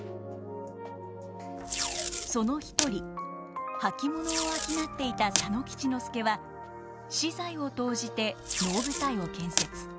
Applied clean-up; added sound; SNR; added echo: none; Packing tape, duct tape; 2 dB; none.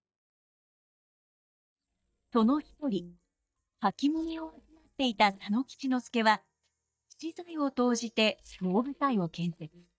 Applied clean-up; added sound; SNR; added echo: neural mask model DeepFilterNet 3.